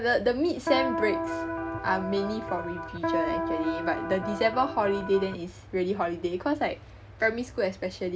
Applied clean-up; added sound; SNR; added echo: none; Electric guitar; 3 dB; none.